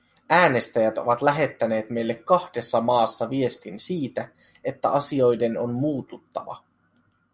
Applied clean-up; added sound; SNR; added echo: none; none; none; none.